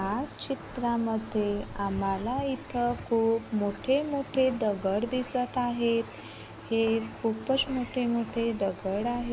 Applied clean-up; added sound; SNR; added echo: none; Walk, footsteps; 17 dB; none.